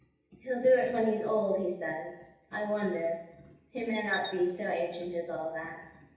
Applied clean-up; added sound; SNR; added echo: none; Chirp, tweet; 17 dB; reverberation time 0.9 s.